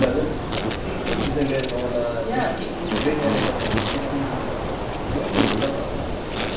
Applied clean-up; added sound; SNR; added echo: none; Insect; -2 dB; reverberation time 0.9 s.